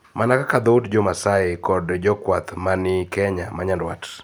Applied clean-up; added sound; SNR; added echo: none; none; none; none.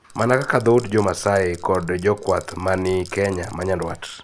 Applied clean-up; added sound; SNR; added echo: none; Rattle / Rattle (instrument); 19 dB; none.